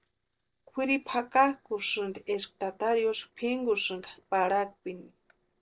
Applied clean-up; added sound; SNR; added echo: neural separator model SepFormer DNS4.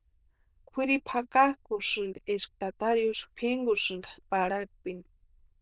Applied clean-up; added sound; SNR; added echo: neural diffusion model UNIVERSE++.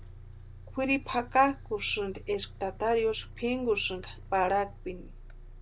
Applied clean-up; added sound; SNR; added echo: none; Bus; 15 dB; none.